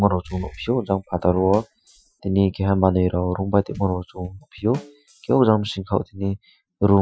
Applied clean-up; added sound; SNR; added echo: classical method Wiener filter.